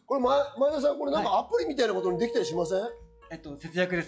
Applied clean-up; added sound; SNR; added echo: classical method log-MMSE.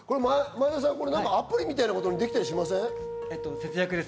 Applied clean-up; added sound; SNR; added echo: none; Wind instrument, woodwind instrument; 9 dB; none.